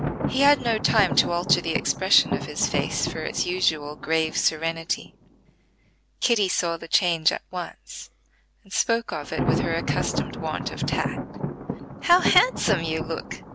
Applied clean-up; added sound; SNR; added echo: none; Thunder; 5 dB; none.